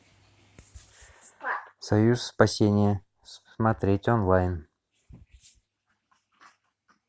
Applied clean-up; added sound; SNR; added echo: none; none; none; none.